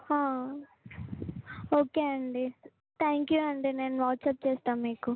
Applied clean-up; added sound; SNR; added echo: none; none; none; none.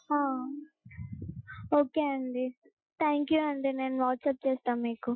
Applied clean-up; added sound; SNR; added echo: classical method Wiener filter.